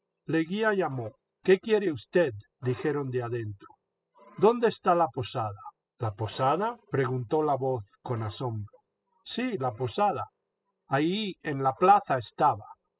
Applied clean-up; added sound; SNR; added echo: classical method spectral subtraction.